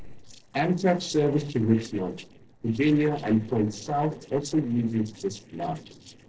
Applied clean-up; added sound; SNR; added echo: neural separator model SepFormer DNS4.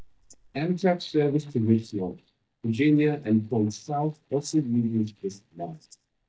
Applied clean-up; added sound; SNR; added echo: neural mask model DeepFilterNet 3.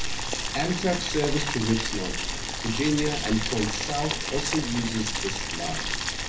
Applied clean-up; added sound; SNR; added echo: none; Boiling; 0 dB; reverberation time 0.4 s.